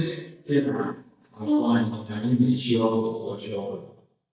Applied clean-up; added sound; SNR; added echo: neural mask model DeepFilterNet 3.